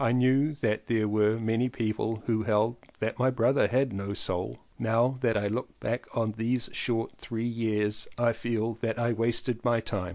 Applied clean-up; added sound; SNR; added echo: none; none; none; none.